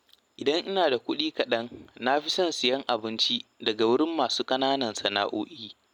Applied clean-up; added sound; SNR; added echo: none; none; none; none.